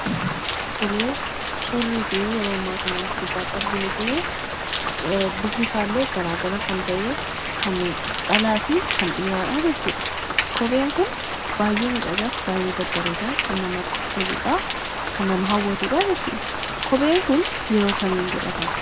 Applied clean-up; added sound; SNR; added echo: none; Rain; 2 dB; none.